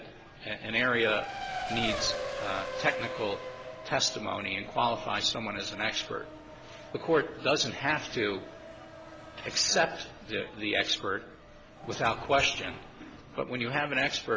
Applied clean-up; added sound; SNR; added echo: none; Race car, auto racing; 10 dB; none.